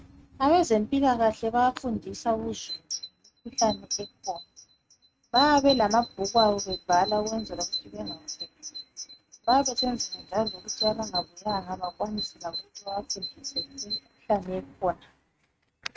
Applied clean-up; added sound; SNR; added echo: neural mask model RNNoise.